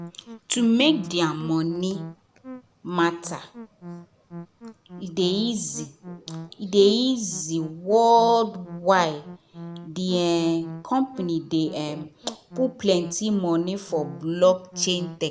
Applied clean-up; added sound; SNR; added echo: none; Musical instrument; 17 dB; none.